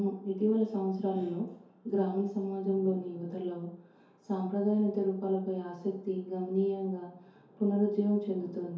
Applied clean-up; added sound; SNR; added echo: none; none; none; reverberation time 2.4 s.